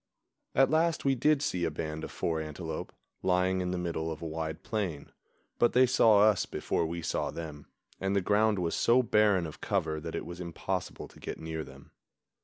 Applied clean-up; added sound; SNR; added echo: none; none; none; none.